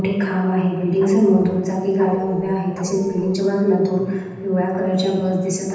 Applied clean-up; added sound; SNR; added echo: none; Dog; 16 dB; reverberation time 1.1 s.